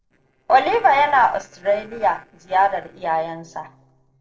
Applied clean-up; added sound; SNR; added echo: neural separator model SepFormer DNS4.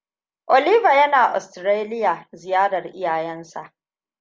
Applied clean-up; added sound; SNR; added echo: none; none; none; none.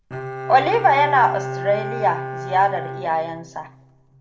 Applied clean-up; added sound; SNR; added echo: none; Bowed string instrument; 9 dB; reverberation time 0.4 s.